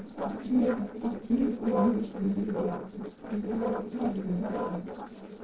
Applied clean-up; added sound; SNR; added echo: neural separator model SepFormer DNS4.